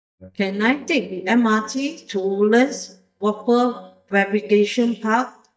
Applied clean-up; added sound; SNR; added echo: neural mask model DeepFilterNet 3.